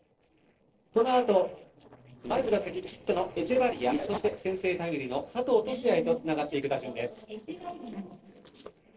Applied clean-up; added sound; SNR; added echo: neural separator model SepFormer DNS4.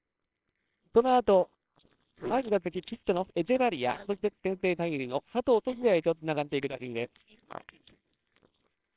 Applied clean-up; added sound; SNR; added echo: neural separator model SepFormer WHAMR!.